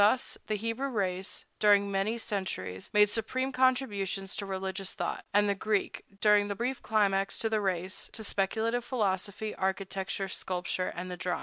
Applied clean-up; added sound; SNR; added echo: none; none; none; none.